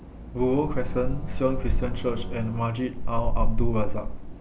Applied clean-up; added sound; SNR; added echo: none; Boat, Water vehicle; -3 dB; none.